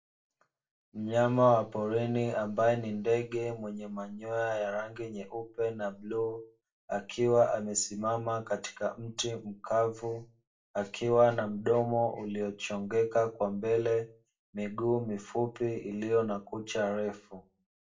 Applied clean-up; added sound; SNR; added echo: none; none; none; reverberation time 0.2 s.